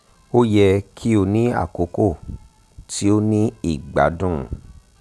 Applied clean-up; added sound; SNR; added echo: none; none; none; none.